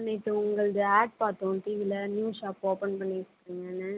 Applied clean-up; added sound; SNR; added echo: none; none; none; none.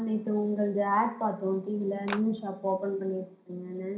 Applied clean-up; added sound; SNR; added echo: none; Clapping; 8 dB; reverberation time 0.5 s.